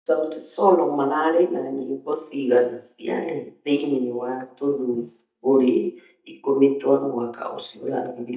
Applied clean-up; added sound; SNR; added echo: neural mask model DeepFilterNet 3.